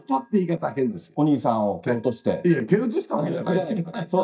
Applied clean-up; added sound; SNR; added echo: neural mask model DeepFilterNet 3.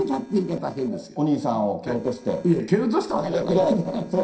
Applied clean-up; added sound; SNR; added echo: neural separator model SepFormer DNS4.